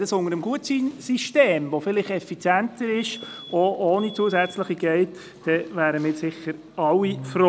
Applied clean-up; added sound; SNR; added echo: none; Alarm; 19 dB; none.